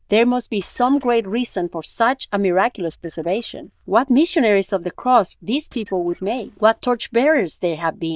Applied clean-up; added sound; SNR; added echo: neural diffusion model UNIVERSE++.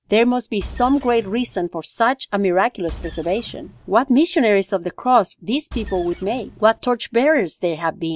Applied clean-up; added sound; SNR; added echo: none; Engine; 16 dB; none.